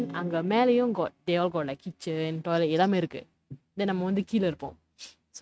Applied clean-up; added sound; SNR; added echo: neural mask model RNNoise.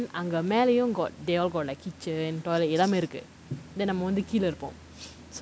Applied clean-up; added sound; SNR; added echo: none; none; none; none.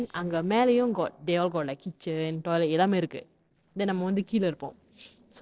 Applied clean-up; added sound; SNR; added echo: neural separator model SepFormer DNS4.